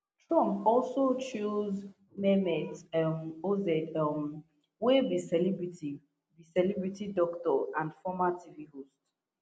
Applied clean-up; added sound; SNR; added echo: none; none; none; none.